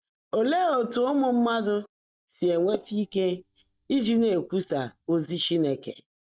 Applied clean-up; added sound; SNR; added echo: neural mask model DeepFilterNet 3.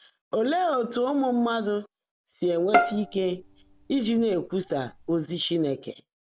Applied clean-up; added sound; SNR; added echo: none; Bowed string instrument; 3 dB; none.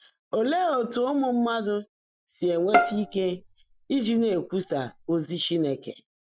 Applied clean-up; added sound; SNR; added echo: classical method Wiener filter.